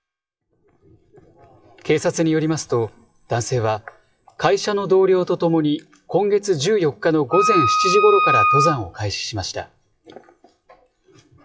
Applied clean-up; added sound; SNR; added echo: classical method WPE with log-MMSE.